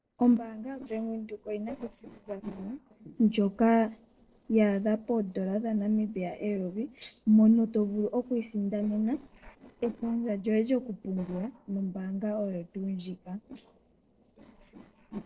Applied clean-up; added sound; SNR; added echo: neural separator model SepFormer DNS4.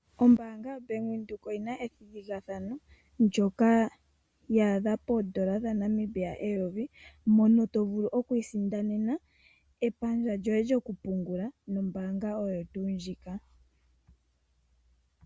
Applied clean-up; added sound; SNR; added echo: none; none; none; none.